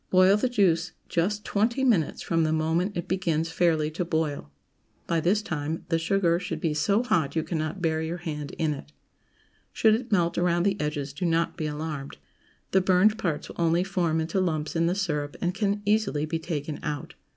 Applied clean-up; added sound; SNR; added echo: none; none; none; none.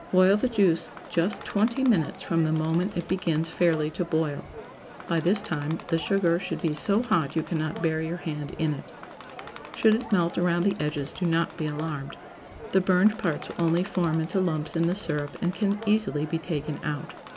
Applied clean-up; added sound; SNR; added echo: none; Crowd; 16 dB; none.